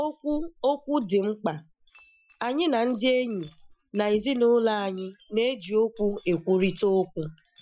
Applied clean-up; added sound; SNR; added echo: classical method Wiener filter.